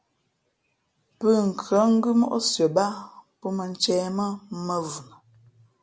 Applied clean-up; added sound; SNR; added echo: none; none; none; none.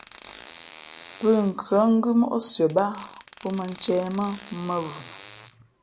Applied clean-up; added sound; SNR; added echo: none; Fart; 19 dB; none.